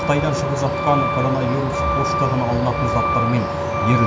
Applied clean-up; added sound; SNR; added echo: none; Truck; 0 dB; reverberation time 0.8 s.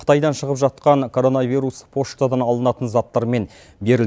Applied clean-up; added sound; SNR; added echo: none; none; none; none.